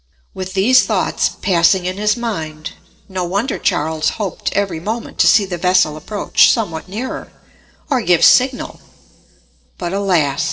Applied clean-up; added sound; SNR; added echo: neural separator model SepFormer DNS4.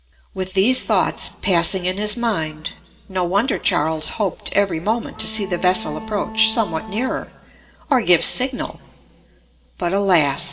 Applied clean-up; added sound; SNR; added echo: none; Bowed string instrument; 14 dB; reverberation time 1.1 s.